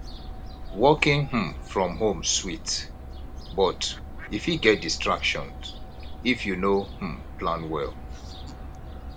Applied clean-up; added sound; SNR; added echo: none; Fowl; 10 dB; none.